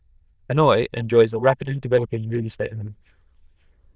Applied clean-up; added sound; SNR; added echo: neural diffusion model UNIVERSE++.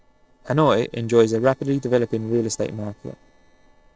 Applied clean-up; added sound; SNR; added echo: neural separator model SepFormer DNS4.